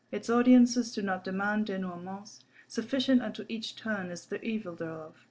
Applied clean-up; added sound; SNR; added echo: none; none; none; none.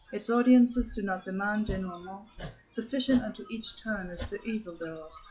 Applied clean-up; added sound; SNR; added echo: classical method log-MMSE.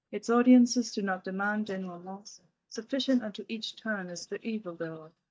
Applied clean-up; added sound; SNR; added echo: neural mask model DeepFilterNet 3.